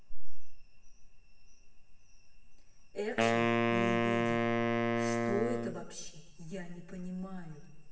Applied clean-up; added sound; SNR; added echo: none; Wind instrument, woodwind instrument; -1 dB; reverberation time 1.1 s.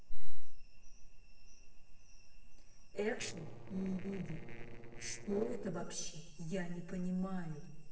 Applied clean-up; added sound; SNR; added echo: neural separator model SepFormer DNS4.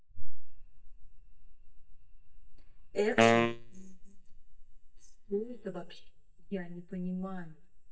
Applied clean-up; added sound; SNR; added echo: neural mask model DeepFilterNet 3.